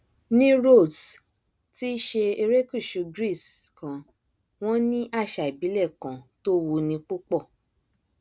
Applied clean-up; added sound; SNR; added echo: none; none; none; none.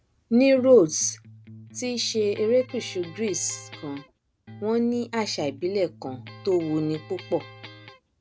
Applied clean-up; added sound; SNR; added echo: none; Electric guitar; 19 dB; none.